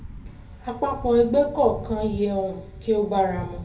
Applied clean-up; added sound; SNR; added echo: none; Thunder / Bicycle; 13 dB; reverberation time 0.3 s.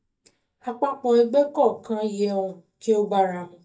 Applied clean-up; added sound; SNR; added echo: neural mask model DeepFilterNet 3.